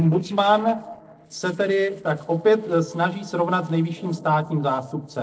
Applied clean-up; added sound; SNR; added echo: neural separator model SepFormer DNS4.